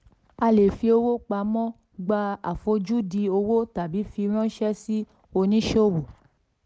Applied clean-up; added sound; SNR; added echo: none; none; none; none.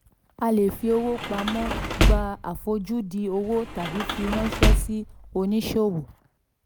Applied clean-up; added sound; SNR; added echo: none; Sliding door / Slam; -1 dB; none.